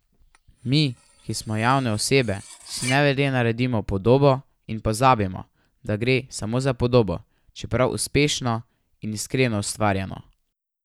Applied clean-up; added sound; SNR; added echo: none; Cutlery, silverware; 17 dB; none.